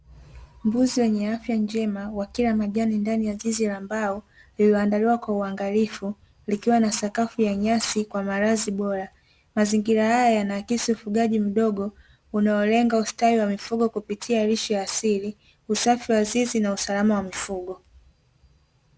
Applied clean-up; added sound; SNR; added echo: none; none; none; none.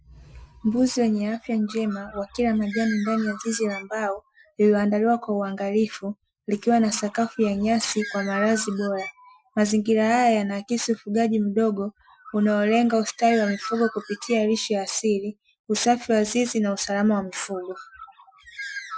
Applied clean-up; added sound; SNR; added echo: classical method Wiener filter.